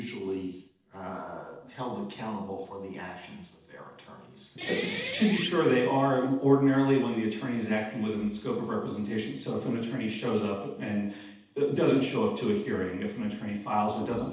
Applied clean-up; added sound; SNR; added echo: neural separator model SepFormer DNS4.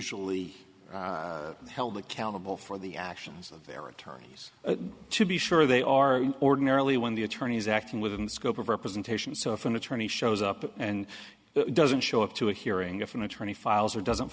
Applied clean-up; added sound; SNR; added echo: none; none; none; none.